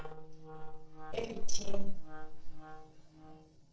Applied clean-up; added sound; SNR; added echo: neural separator model SepFormer DNS4.